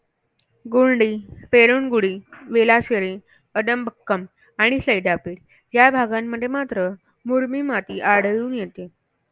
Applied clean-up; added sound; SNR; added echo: none; none; none; none.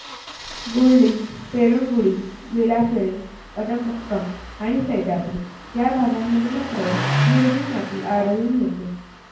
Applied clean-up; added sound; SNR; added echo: none; Engine starting; 8 dB; reverberation time 0.9 s.